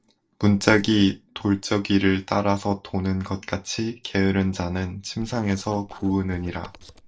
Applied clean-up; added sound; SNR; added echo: neural separator model SepFormer DNS4.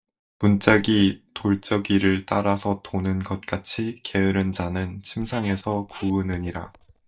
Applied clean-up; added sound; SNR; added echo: neural mask model DeepFilterNet 3.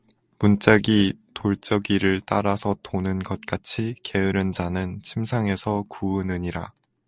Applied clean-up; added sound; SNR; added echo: none; none; none; none.